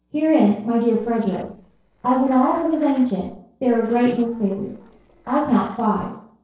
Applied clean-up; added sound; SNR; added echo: neural separator model SepFormer DNS4.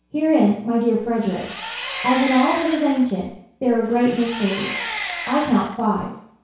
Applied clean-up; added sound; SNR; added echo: none; Engine; 10 dB; reverberation time 0.6 s.